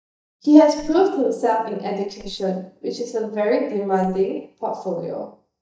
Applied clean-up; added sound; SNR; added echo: neural mask model DeepFilterNet 3.